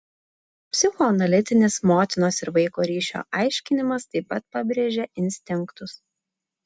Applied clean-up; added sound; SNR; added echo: none; none; none; none.